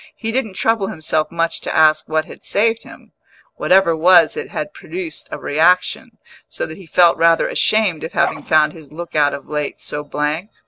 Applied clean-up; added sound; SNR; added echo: neural separator model SepFormer DNS4.